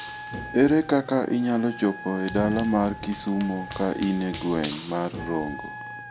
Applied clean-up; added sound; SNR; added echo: none; Run + Wind instrument, woodwind instrument; 12 dB; none.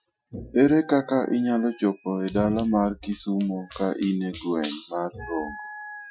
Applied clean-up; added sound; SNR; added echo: classical method Wiener filter.